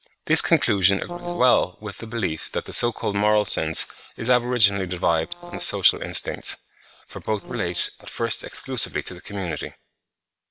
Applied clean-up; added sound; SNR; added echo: neural separator model SepFormer WHAM!.